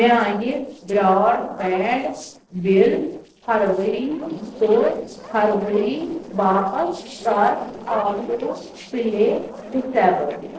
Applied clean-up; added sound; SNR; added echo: neural separator model SepFormer DNS4.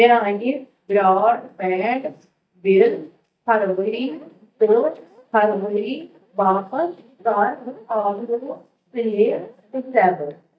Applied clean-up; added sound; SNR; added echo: neural mask model DeepFilterNet 3.